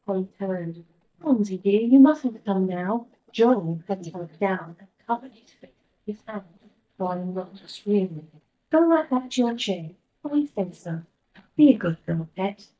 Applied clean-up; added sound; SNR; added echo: neural mask model DeepFilterNet 3.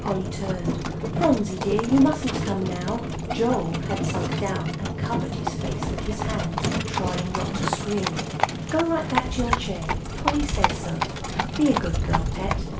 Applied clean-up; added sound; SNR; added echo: none; Livestock, farm animals, working animals; -1 dB; reverberation time 0.4 s.